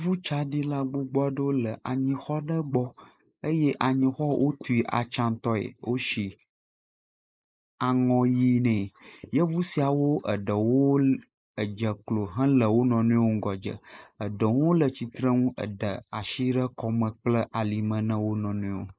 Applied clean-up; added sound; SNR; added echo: neural mask model Resemble Enhance denoiser.